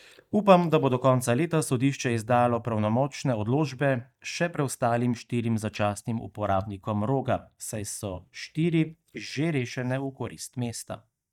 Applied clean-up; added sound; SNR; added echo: neural mask model DeepFilterNet 3.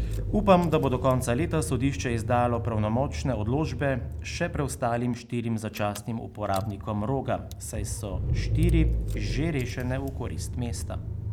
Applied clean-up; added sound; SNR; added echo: none; Engine / Car; 4 dB; none.